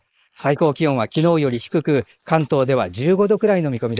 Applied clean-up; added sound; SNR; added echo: neural mask model Resemble Enhance denoiser.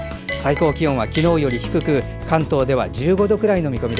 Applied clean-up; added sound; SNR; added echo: none; Chink, clink; 18 dB; none.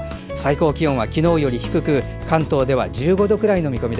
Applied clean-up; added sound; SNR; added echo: none; none; none; none.